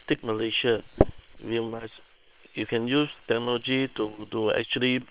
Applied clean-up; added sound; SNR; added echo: neural separator model SepFormer WHAM!.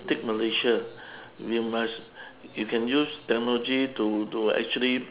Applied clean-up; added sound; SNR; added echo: none; none; none; none.